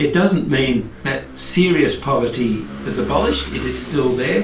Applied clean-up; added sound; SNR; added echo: none; Engine / Vehicle; 13 dB; reverberation time 0.3 s.